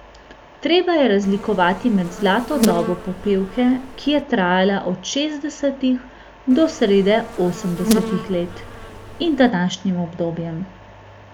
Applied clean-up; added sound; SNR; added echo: none; Insect; 7 dB; none.